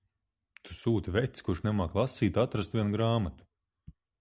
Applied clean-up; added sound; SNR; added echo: none; none; none; none.